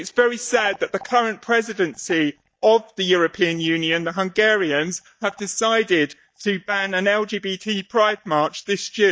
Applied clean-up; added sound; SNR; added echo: neural mask model DeepFilterNet 3.